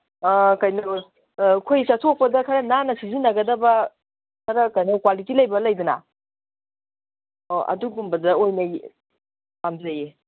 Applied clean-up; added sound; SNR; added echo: none; none; none; none.